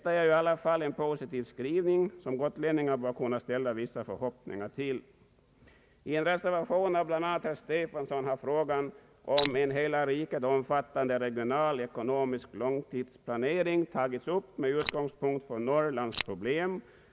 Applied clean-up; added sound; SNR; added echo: neural mask model Resemble Enhance denoiser.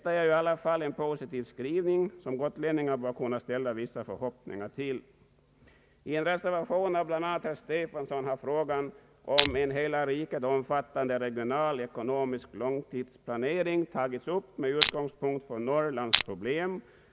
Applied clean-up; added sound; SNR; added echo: none; Crushing; -2 dB; none.